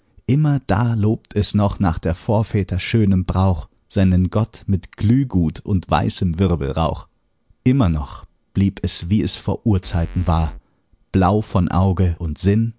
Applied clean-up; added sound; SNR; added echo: none; Bass drum / Keyboard (musical); 14 dB; none.